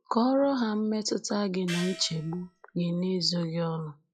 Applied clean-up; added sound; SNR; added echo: classical method log-MMSE.